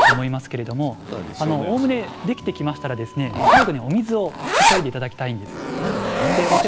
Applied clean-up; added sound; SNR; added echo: none; Zipper (clothing); -2 dB; none.